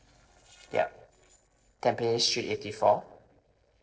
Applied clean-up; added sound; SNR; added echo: neural separator model SepFormer DNS4.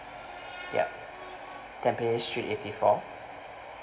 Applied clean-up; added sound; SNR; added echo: none; Screech; 17 dB; reverberation time 0.9 s.